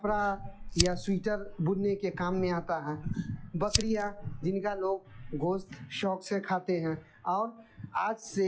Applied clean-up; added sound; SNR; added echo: classical method log-MMSE.